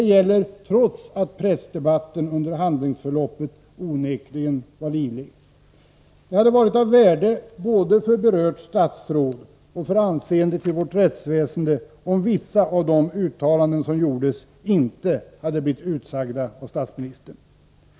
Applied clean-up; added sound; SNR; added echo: none; none; none; none.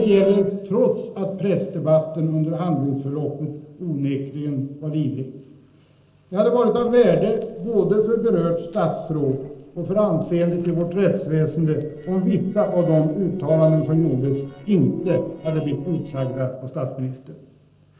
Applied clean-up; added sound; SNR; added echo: neural separator model SepFormer DNS4.